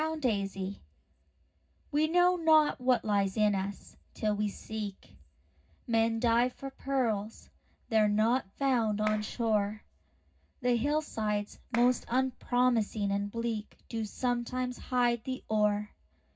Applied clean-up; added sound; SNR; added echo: none; Clapping; 15 dB; reverberation time 0.4 s.